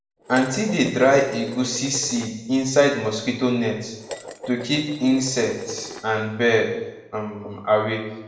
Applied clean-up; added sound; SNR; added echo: none; Dishes, pots, and pans; 17 dB; reverberation time 0.9 s.